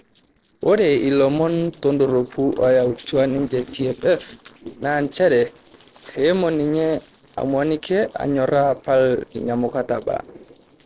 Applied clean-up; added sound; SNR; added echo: neural separator model SepFormer DNS4.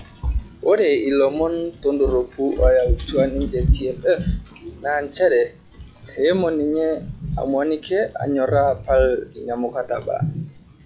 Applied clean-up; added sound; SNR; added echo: classical method log-MMSE.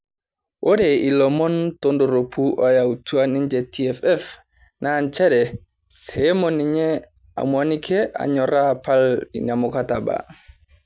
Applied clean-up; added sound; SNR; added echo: none; none; none; none.